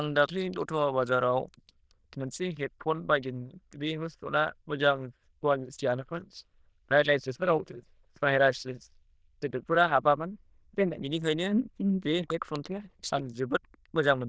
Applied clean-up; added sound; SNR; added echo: neural diffusion model UNIVERSE++.